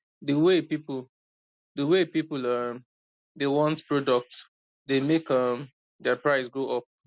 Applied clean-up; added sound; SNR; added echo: none; none; none; none.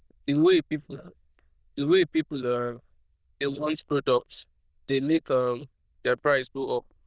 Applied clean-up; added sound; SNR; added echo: neural diffusion model UNIVERSE++.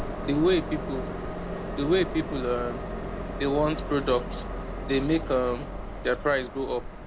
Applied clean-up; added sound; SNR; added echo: none; Train; 5 dB; none.